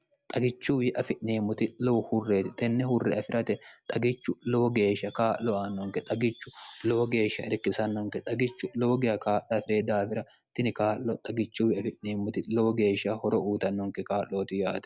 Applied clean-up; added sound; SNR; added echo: none; none; none; none.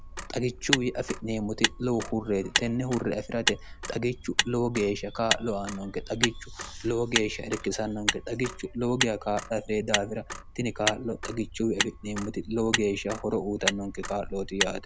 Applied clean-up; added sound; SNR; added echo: none; Motor vehicle (road); 4 dB; none.